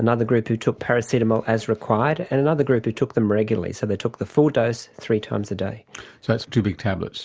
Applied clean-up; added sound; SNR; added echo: none; none; none; none.